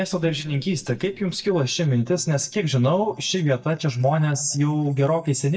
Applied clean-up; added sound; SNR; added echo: neural mask model DeepFilterNet 3.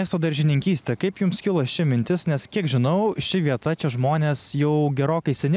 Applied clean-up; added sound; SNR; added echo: none; none; none; none.